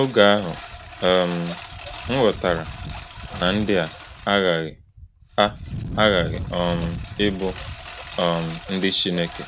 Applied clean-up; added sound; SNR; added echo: none; Engine; 11 dB; none.